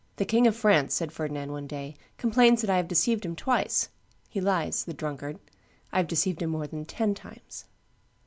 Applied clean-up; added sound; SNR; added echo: none; none; none; none.